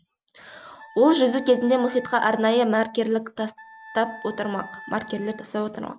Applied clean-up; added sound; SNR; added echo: none; Wind instrument, woodwind instrument; 19 dB; none.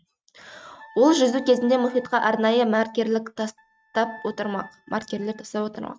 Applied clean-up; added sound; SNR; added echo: neural mask model RNNoise.